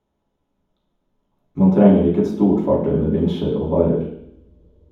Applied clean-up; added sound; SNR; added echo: none; none; none; reverberation time 1.2 s.